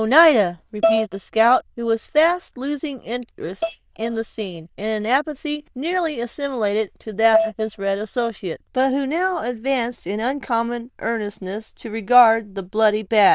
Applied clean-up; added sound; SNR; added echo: neural diffusion model UNIVERSE++.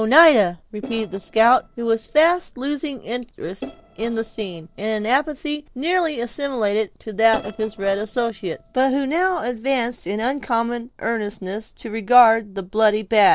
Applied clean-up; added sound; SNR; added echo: neural separator model SepFormer DNS4.